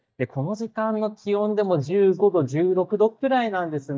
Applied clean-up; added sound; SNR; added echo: neural mask model DeepFilterNet 3.